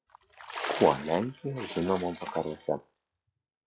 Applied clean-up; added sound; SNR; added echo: classical method log-MMSE.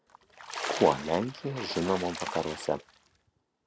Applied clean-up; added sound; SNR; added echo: none; Splash, splatter; 8 dB; none.